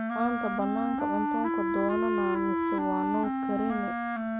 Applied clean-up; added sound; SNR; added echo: none; Wind instrument, woodwind instrument; -4 dB; none.